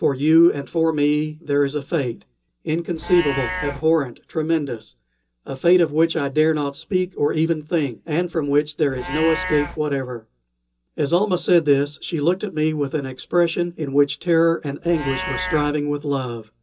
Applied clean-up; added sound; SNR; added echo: none; Livestock, farm animals, working animals; 15 dB; reverberation time 0.2 s.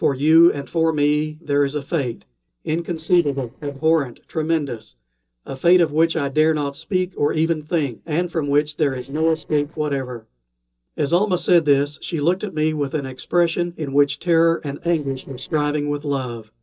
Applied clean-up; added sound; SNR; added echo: neural separator model SepFormer DNS4.